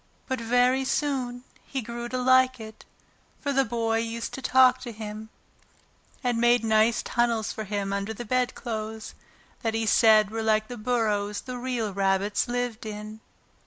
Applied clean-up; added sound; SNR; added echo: none; none; none; none.